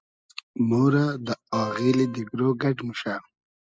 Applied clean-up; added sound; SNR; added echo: classical method spectral subtraction.